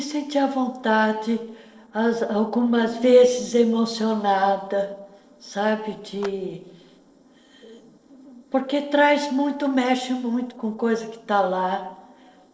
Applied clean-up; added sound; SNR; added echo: neural separator model SepFormer DNS4.